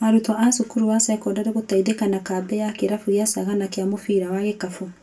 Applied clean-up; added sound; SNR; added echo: none; none; none; reverberation time 0.2 s.